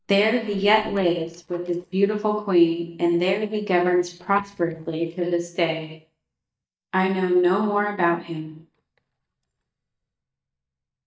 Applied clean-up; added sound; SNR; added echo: neural mask model DeepFilterNet 3.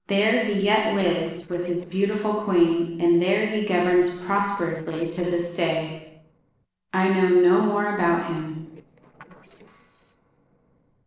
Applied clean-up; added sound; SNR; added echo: neural separator model SepFormer DNS4.